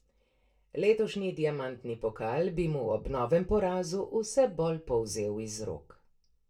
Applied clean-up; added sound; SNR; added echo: none; none; none; reverberation time 0.2 s.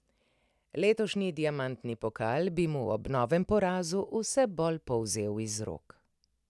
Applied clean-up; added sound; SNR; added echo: none; none; none; none.